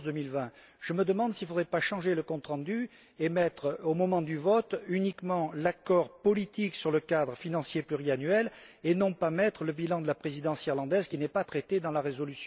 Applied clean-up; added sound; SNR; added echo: none; none; none; none.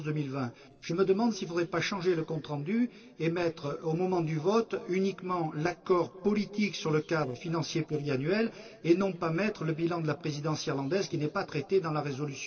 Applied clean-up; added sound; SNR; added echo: neural separator model SepFormer DNS4.